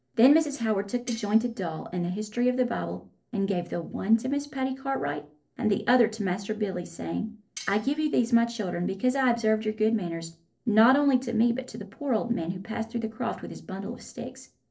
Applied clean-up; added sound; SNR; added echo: neural separator model SepFormer DNS4.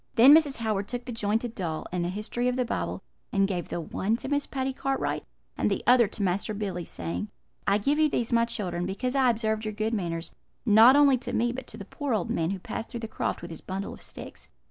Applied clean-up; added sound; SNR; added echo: none; none; none; none.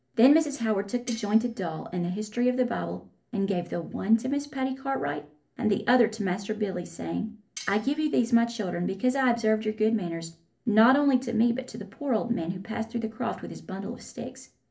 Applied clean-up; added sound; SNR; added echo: none; Cutlery, silverware; 19 dB; reverberation time 0.3 s.